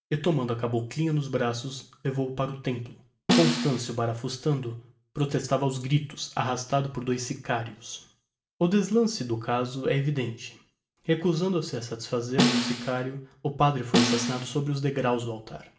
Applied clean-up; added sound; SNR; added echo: none; Snare drum; 0 dB; reverberation time 0.4 s.